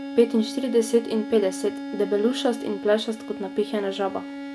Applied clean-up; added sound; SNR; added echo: none; Bowed string instrument; 10 dB; none.